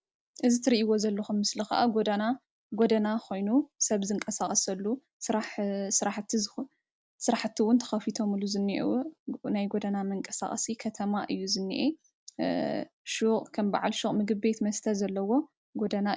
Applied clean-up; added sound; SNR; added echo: none; none; none; none.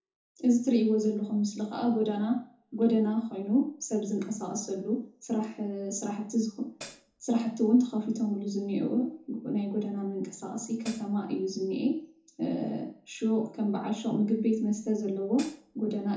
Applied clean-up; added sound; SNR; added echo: none; Hi-hat; 17 dB; reverberation time 0.6 s.